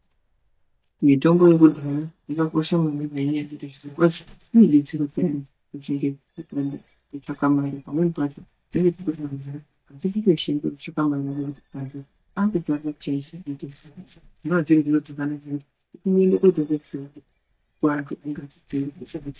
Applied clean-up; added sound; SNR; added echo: neural mask model DeepFilterNet 3.